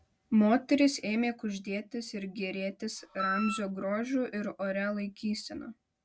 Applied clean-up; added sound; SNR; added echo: none; Wind instrument, woodwind instrument; 5 dB; none.